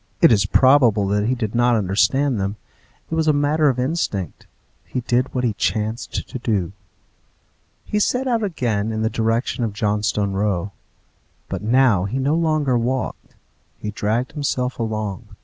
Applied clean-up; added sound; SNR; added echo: none; none; none; none.